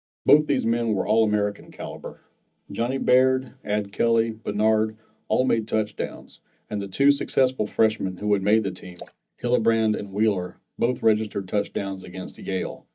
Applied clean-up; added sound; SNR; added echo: neural mask model DeepFilterNet 3.